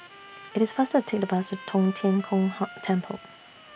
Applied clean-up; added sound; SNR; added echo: none; Trumpet; 20 dB; none.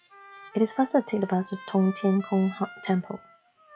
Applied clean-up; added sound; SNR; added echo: classical method log-MMSE.